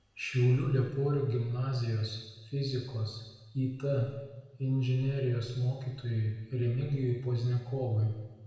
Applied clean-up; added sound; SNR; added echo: none; none; none; reverberation time 1.1 s.